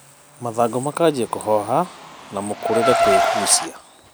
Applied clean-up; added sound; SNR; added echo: none; Car; 2 dB; none.